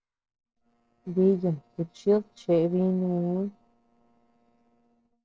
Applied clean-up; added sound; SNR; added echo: neural separator model SepFormer DNS4.